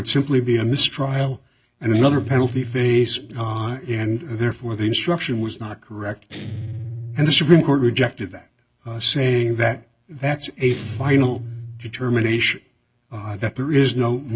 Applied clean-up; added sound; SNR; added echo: none; Guitar; 15 dB; none.